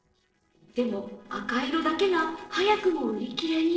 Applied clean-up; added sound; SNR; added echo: neural separator model SepFormer DNS4.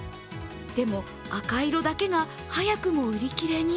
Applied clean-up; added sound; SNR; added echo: none; none; none; none.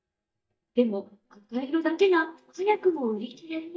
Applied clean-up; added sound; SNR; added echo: neural mask model DeepFilterNet 3.